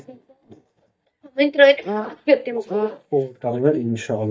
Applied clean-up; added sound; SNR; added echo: neural mask model DeepFilterNet 3.